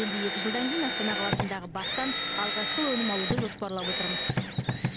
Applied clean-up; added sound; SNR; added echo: none; Drill; -2 dB; none.